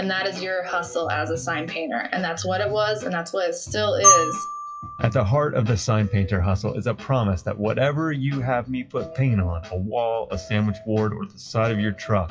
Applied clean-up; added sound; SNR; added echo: classical method WPE with log-MMSE.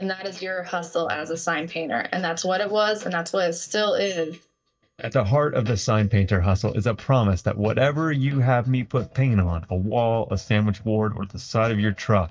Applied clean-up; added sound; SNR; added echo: neural mask model DeepFilterNet 3.